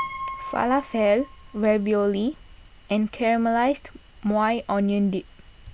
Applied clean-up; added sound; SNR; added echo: none; Piano; 17 dB; none.